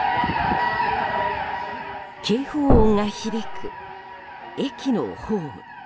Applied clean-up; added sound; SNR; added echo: none; Thump, thud; -3 dB; none.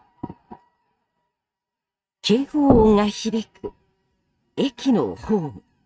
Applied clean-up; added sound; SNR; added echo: neural mask model RNNoise.